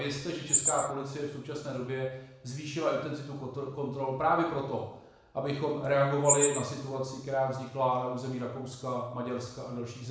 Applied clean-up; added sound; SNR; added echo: none; Chirp, tweet; 1 dB; reverberation time 0.7 s.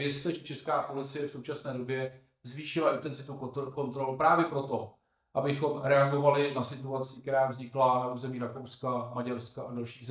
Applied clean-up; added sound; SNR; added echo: neural mask model DeepFilterNet 3.